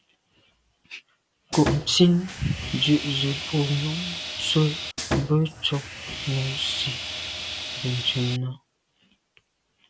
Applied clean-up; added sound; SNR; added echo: none; Sawing; 6 dB; none.